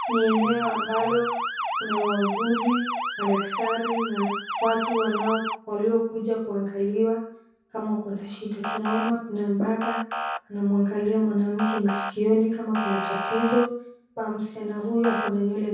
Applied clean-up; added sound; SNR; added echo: none; Motor vehicle (road) / Siren; 6 dB; reverberation time 0.5 s.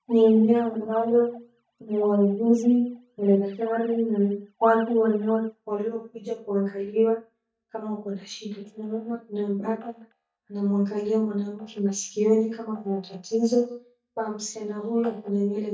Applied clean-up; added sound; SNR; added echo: neural mask model DeepFilterNet 3.